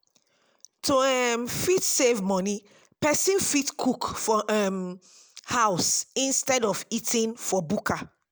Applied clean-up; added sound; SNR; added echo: none; none; none; none.